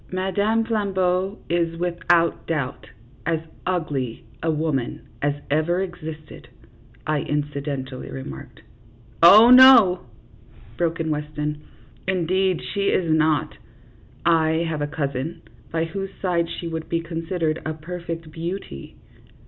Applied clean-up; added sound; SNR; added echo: none; none; none; none.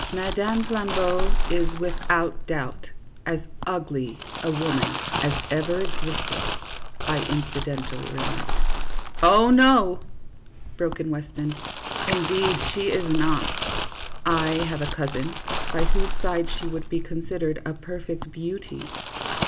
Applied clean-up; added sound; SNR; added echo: none; Crumpling, crinkling; 0 dB; none.